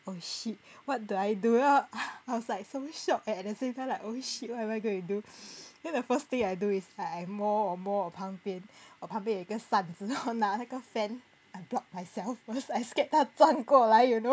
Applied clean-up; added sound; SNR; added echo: none; none; none; none.